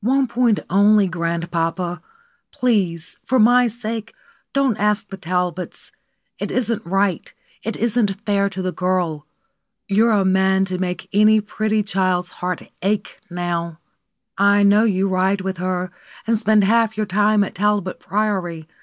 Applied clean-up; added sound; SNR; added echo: none; none; none; none.